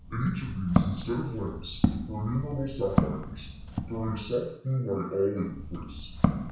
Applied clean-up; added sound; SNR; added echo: none; Walk, footsteps; 0 dB; reverberation time 0.7 s.